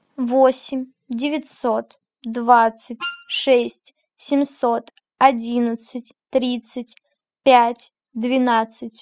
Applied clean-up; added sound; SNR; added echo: classical method spectral subtraction.